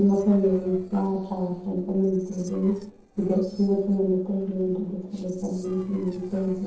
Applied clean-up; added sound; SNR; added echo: neural separator model SepFormer DNS4.